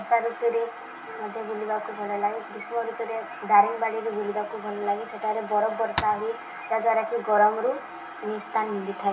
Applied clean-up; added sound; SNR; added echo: none; Tap; 7 dB; reverberation time 0.6 s.